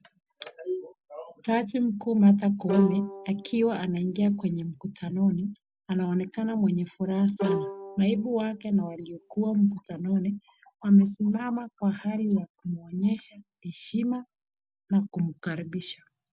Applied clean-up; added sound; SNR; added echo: none; Bowed string instrument; 9 dB; none.